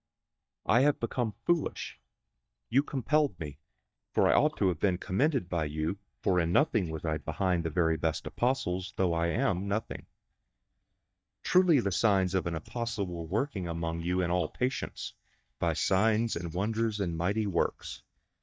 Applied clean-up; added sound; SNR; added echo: neural mask model DeepFilterNet 3.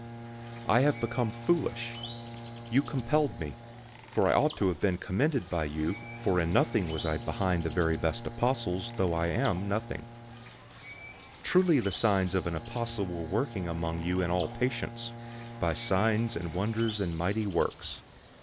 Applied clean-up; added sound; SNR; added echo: none; Bird + Bowed string instrument; 10 dB; none.